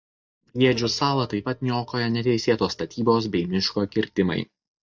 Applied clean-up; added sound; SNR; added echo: neural mask model DeepFilterNet 3.